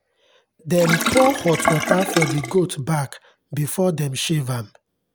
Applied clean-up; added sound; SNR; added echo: none; Sink (filling or washing); 2 dB; none.